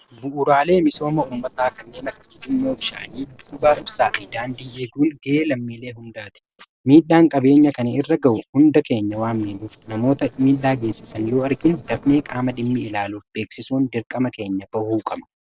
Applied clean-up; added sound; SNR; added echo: neural separator model SepFormer DNS4.